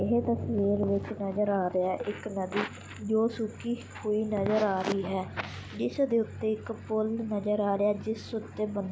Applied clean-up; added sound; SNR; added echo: none; none; none; none.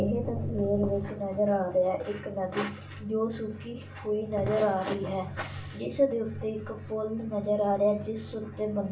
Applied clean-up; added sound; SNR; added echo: none; none; none; reverberation time 0.3 s.